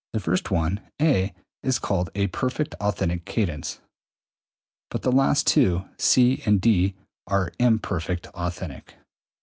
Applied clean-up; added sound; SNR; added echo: none; none; none; none.